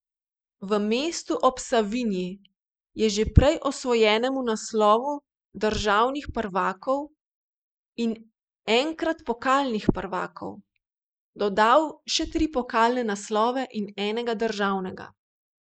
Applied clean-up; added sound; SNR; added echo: neural mask model Resemble Enhance denoiser.